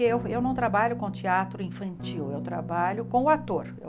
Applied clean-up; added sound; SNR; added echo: none; Electric guitar / Strum; 9 dB; none.